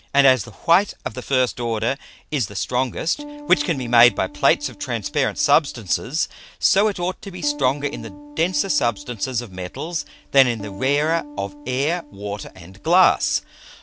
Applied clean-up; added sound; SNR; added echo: none; Piano; 17 dB; none.